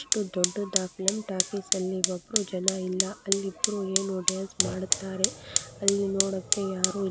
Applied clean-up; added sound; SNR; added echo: none; Fire; -1 dB; none.